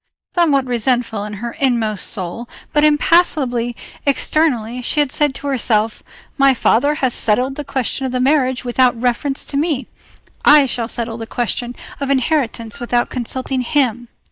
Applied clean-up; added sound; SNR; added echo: neural mask model DeepFilterNet 3.